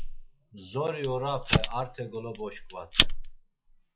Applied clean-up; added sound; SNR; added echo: classical method log-MMSE.